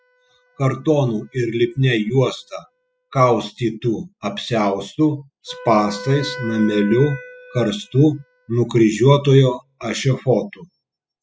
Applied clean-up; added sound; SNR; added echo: classical method spectral subtraction.